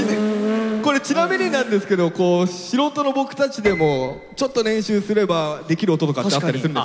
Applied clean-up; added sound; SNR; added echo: none; Piano; 16 dB; none.